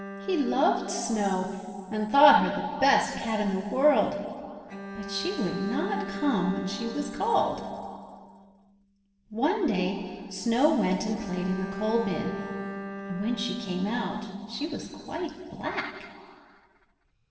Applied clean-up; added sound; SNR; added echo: none; Bowed string instrument; 13 dB; reverberation time 2.2 s.